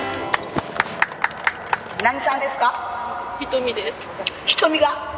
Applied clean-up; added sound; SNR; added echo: none; none; none; none.